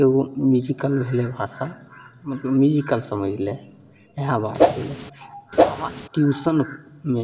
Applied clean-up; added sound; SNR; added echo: none; Whoosh, swoosh, swish; -3 dB; reverberation time 2.3 s.